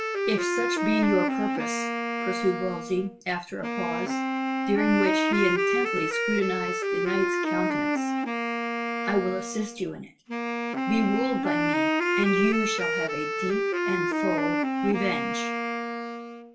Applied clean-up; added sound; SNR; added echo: none; Wind instrument, woodwind instrument; -3 dB; reverberation time 0.3 s.